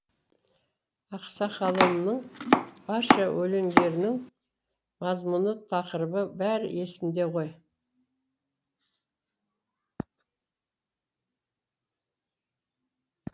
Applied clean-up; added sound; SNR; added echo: none; Domestic sounds, home sounds; -5 dB; none.